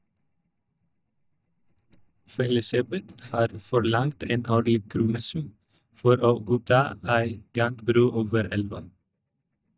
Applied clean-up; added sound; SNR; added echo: neural mask model DeepFilterNet 3.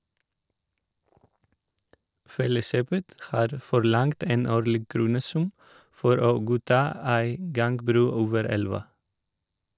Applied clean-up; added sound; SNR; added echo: none; none; none; none.